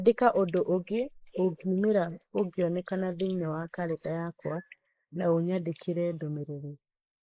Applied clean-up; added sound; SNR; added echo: neural mask model Resemble Enhance denoiser.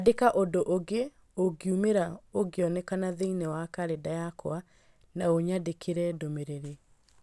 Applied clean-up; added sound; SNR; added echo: none; none; none; none.